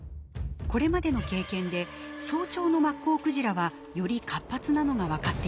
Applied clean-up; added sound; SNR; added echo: none; none; none; none.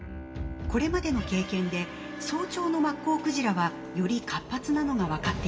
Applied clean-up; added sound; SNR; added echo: none; Bowed string instrument; 14 dB; reverberation time 0.6 s.